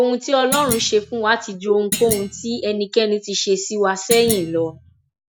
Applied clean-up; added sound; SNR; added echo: none; Thump, thud; 9 dB; none.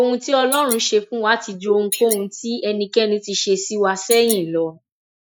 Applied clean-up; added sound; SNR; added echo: neural mask model Resemble Enhance denoiser.